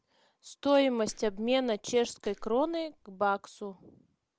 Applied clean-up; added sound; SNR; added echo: none; Clapping; 18 dB; none.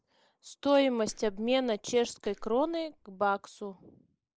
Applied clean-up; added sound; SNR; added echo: neural mask model Resemble Enhance denoiser.